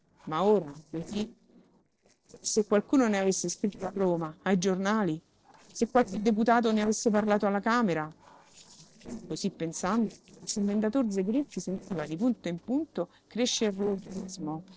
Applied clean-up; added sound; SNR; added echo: neural separator model SepFormer DNS4.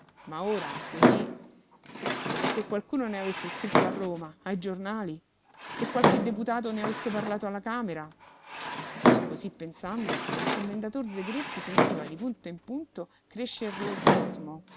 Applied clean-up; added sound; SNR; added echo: none; Drawer open or close; -4 dB; none.